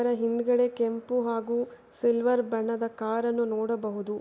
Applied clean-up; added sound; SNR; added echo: none; none; none; none.